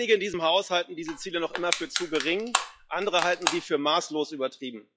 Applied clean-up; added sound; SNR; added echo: classical method log-MMSE.